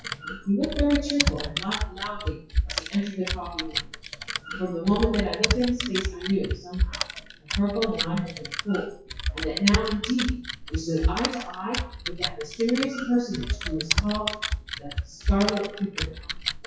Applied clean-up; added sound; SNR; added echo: classical method WPE with log-MMSE.